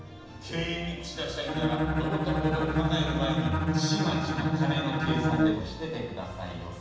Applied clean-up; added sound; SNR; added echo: none; Bowed string instrument; -3 dB; reverberation time 1.1 s.